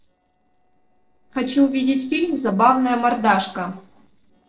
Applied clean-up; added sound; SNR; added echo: neural separator model SepFormer DNS4.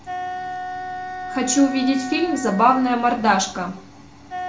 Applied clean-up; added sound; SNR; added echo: none; Wind instrument, woodwind instrument; 10 dB; reverberation time 0.3 s.